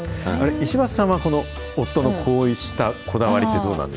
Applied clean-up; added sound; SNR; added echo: none; none; none; none.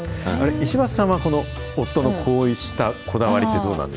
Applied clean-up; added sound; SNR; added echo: none; Guitar; 15 dB; none.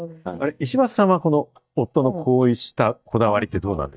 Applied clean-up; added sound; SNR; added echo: neural mask model DeepFilterNet 3.